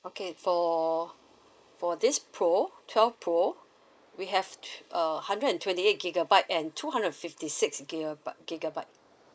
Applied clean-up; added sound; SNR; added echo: neural mask model Resemble Enhance denoiser.